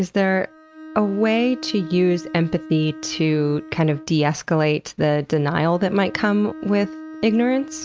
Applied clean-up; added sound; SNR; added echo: none; Bowed string instrument; 16 dB; none.